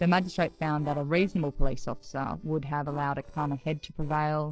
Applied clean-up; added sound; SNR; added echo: neural separator model SepFormer DNS4.